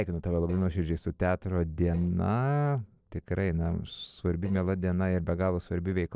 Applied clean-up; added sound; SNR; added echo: neural separator model SepFormer DNS4.